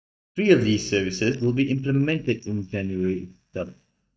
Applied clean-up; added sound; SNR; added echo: neural mask model DeepFilterNet 3.